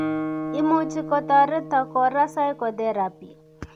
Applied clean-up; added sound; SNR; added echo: none; Guitar; 9 dB; none.